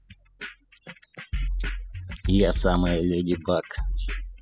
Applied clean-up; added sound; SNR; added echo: classical method spectral subtraction.